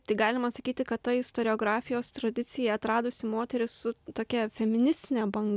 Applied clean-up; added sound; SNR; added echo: none; none; none; none.